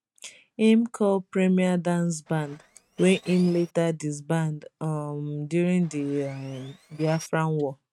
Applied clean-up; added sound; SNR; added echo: neural mask model RNNoise.